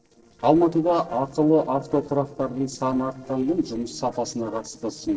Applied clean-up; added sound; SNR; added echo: neural separator model SepFormer DNS4.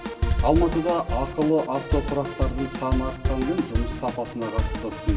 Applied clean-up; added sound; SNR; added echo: none; Drum kit; 1 dB; reverberation time 2.5 s.